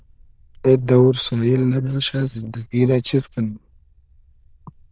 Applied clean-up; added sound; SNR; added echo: neural diffusion model UNIVERSE++.